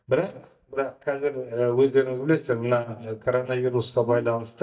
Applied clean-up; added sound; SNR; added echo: neural mask model DeepFilterNet 3.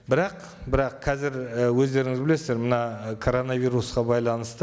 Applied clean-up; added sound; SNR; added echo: none; none; none; none.